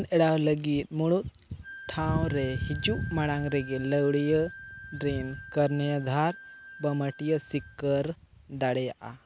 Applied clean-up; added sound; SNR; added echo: none; Wind instrument, woodwind instrument; 18 dB; none.